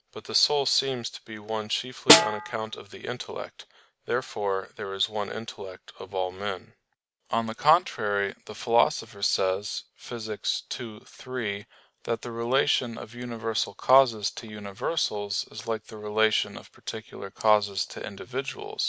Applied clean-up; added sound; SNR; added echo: none; Snare drum; -4 dB; none.